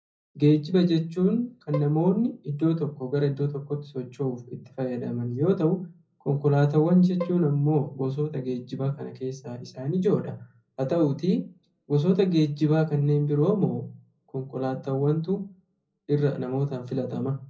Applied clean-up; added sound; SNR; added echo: none; Bowed string instrument; 16 dB; reverberation time 0.4 s.